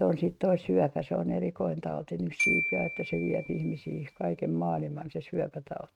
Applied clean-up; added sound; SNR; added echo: neural mask model RNNoise.